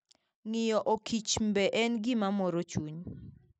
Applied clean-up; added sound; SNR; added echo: none; none; none; none.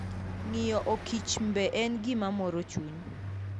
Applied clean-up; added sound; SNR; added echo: none; Car passing by; 8 dB; none.